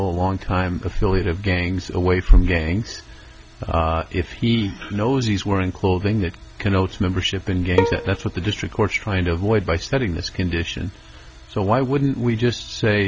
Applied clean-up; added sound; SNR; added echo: none; Bowed string instrument; 6 dB; none.